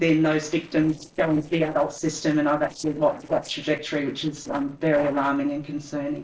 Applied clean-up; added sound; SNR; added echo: neural separator model SepFormer DNS4.